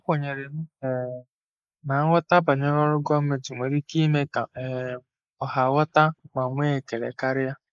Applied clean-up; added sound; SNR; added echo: neural mask model Resemble Enhance denoiser.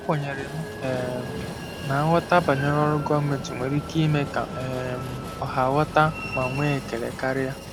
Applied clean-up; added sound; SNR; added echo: none; Train; 8 dB; none.